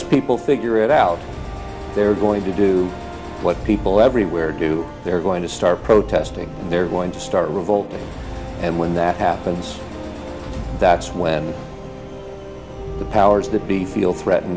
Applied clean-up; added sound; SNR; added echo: none; Engine; 16 dB; none.